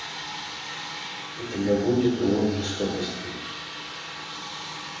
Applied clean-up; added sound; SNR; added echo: none; none; none; reverberation time 1.1 s.